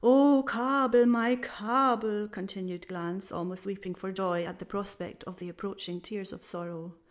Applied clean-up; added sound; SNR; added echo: none; none; none; none.